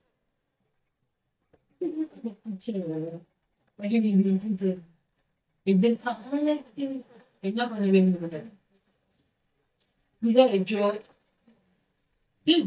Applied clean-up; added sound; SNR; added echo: neural mask model DeepFilterNet 3.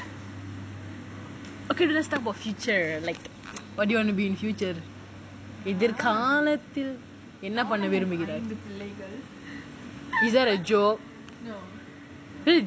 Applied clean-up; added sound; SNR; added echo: none; none; none; none.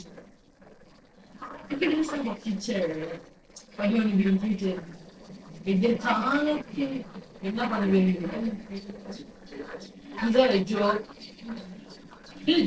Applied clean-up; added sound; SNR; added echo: neural separator model SepFormer DNS4.